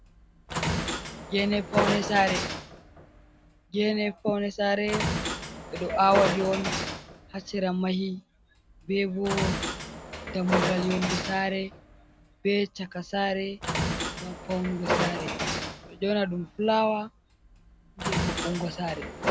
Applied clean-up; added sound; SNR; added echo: none; Train; 3 dB; none.